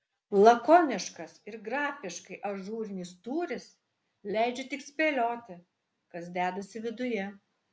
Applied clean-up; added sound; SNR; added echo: none; none; none; none.